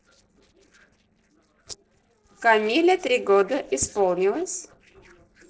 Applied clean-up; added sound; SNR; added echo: neural separator model SepFormer DNS4.